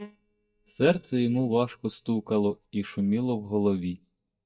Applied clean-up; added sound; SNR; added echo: neural mask model DeepFilterNet 3.